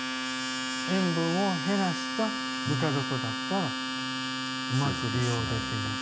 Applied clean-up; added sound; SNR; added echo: none; Domestic sounds, home sounds; 1 dB; none.